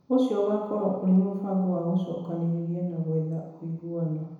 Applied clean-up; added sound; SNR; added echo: none; none; none; reverberation time 1.0 s.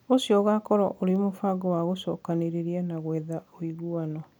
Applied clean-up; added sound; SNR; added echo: none; none; none; none.